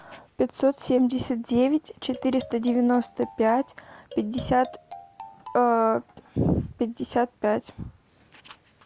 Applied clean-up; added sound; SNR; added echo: none; Marimba, xylophone; 18 dB; none.